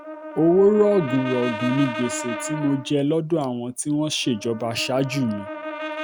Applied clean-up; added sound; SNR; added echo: none; Brass instrument; 10 dB; none.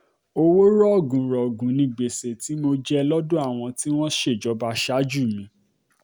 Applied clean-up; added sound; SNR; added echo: none; none; none; none.